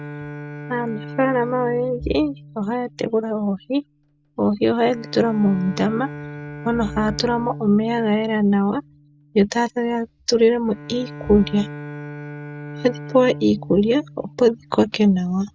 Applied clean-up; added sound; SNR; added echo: none; Bowed string instrument; 15 dB; none.